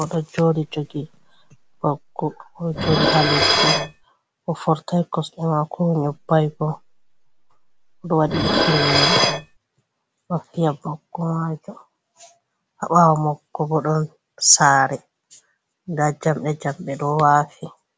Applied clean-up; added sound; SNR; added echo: none; Dishes, pots, and pans; 1 dB; none.